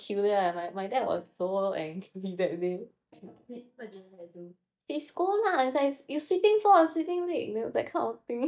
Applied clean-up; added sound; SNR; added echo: neural mask model DeepFilterNet 3.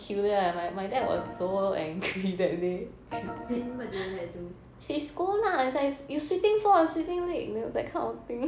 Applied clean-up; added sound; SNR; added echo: none; Organ; 12 dB; none.